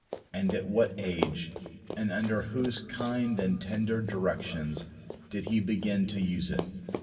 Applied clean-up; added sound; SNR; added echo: none; Run; 11 dB; reverberation time 2.6 s.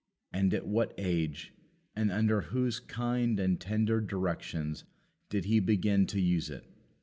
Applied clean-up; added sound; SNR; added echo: none; none; none; none.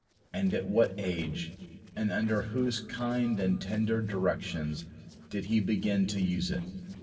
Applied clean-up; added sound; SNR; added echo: neural separator model SepFormer DNS4.